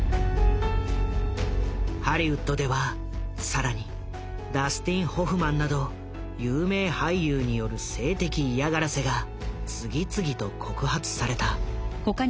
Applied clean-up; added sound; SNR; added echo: none; none; none; none.